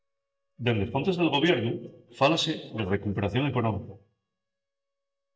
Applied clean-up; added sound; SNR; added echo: neural mask model DeepFilterNet 3.